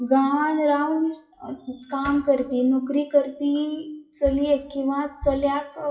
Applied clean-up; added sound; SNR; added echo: classical method WPE with log-MMSE.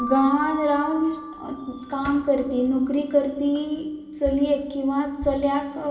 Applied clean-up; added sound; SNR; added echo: none; Keyboard (musical); 15 dB; reverberation time 1.8 s.